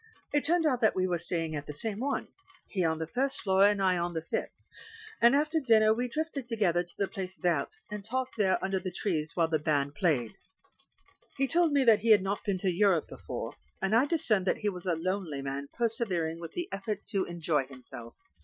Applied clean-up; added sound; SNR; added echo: classical method Wiener filter.